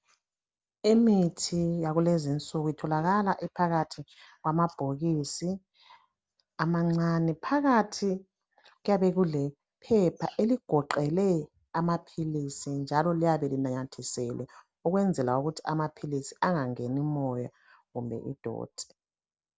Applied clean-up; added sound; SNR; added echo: none; none; none; none.